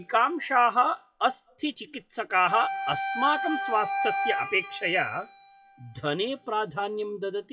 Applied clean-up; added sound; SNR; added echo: classical method WPE with log-MMSE.